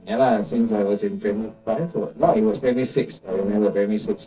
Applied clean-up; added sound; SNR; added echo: neural separator model SepFormer DNS4.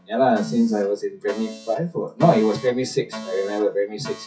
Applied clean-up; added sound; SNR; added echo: classical method WPE with log-MMSE.